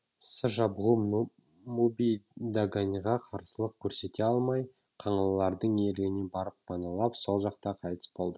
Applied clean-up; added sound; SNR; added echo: none; none; none; none.